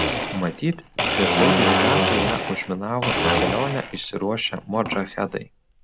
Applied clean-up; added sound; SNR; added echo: none; Domestic sounds, home sounds; -2 dB; none.